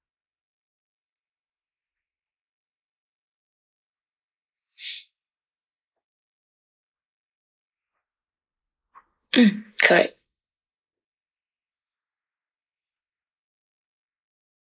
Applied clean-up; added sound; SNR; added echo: neural mask model Resemble Enhance denoiser.